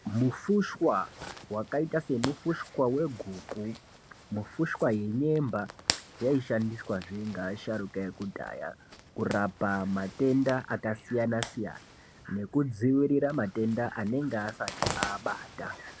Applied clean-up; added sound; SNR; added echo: none; Zipper (clothing); 12 dB; none.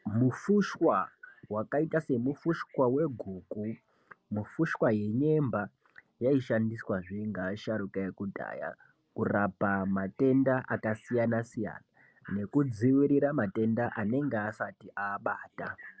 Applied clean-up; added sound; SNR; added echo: none; none; none; none.